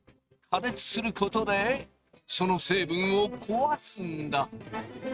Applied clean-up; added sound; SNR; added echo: neural mask model RNNoise.